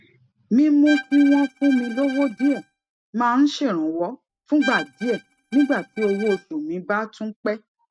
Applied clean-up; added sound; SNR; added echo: neural mask model RNNoise.